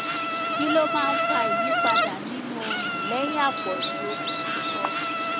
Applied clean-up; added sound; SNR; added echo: none; Insect; -4 dB; none.